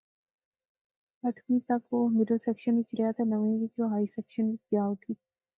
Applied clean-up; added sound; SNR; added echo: neural mask model DeepFilterNet 3.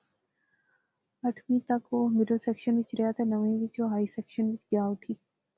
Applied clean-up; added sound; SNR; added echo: none; none; none; none.